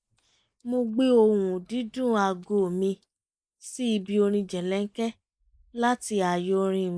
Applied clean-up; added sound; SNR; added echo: neural mask model Resemble Enhance denoiser.